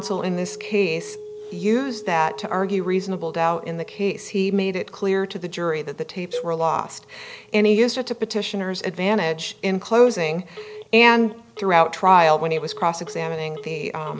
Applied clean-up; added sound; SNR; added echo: none; Cowbell + Telephone; 17 dB; none.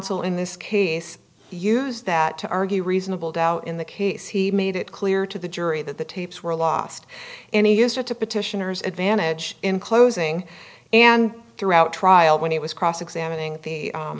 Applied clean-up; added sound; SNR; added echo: none; none; none; none.